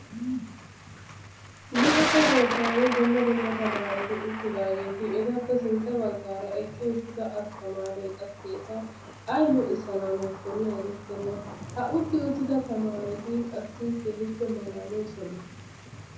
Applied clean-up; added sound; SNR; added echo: none; Thunder; 6 dB; reverberation time 0.5 s.